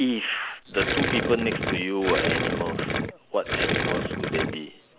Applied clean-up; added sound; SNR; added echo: none; Gurgling; -2 dB; none.